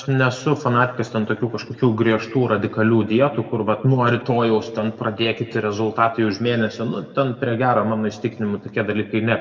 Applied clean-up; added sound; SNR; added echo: none; none; none; reverberation time 1.1 s.